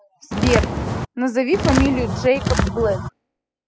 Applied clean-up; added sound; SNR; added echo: classical method spectral subtraction.